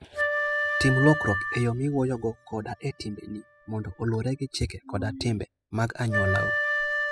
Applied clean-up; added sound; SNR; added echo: classical method spectral subtraction.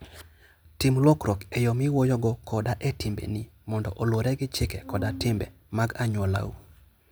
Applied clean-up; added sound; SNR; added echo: none; none; none; none.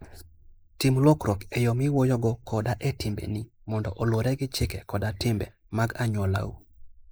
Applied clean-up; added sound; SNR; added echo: neural mask model Resemble Enhance denoiser.